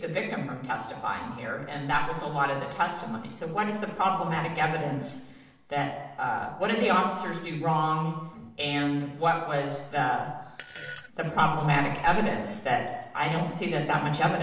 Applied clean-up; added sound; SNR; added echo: neural separator model SepFormer DNS4.